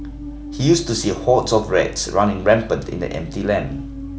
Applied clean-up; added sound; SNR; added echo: none; Musical instrument + Growling; 13 dB; none.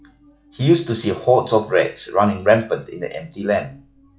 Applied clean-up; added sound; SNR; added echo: classical method log-MMSE.